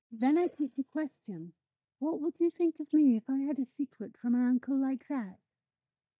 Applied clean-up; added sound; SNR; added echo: neural mask model DeepFilterNet 3.